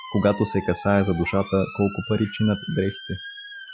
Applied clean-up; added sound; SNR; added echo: classical method Wiener filter.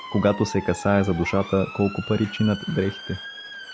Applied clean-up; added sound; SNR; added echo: none; Motor vehicle (road) / Siren; 14 dB; none.